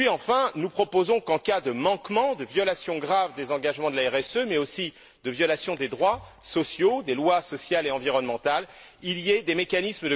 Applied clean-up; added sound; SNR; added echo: none; none; none; none.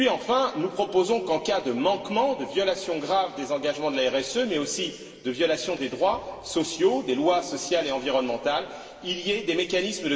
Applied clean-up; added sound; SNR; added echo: none; none; none; reverberation time 2.3 s.